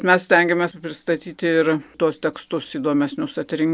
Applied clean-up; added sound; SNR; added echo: none; none; none; none.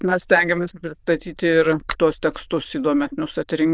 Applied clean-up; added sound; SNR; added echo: neural diffusion model UNIVERSE++.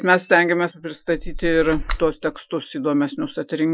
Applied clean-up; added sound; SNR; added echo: classical method Wiener filter.